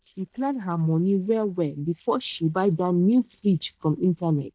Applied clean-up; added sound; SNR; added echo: neural mask model DeepFilterNet 3.